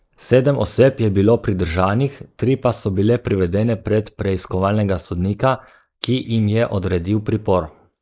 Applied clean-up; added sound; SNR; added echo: neural mask model Resemble Enhance denoiser.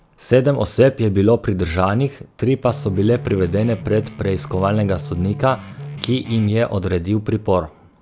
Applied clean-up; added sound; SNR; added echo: none; Guitar; 13 dB; none.